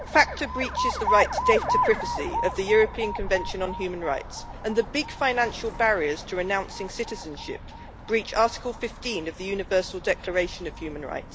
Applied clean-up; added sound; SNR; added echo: none; Alarm; 5 dB; none.